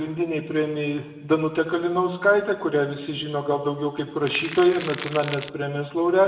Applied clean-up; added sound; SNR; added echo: none; Crackle; 12 dB; reverberation time 1.7 s.